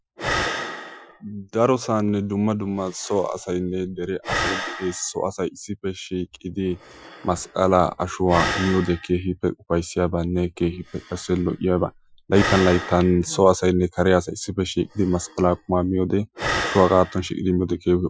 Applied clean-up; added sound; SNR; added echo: classical method Wiener filter.